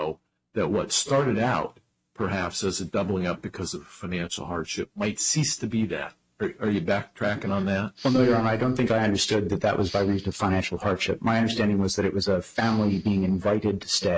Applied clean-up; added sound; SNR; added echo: neural mask model RNNoise.